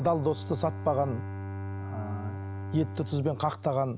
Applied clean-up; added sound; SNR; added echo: none; Bowed string instrument; 7 dB; none.